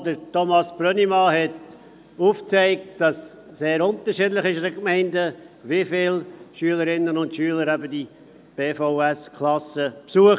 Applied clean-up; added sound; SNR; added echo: none; none; none; none.